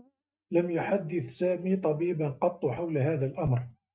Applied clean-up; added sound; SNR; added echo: neural mask model DeepFilterNet 3.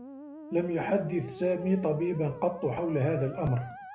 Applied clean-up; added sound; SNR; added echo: none; Musical instrument; 14 dB; none.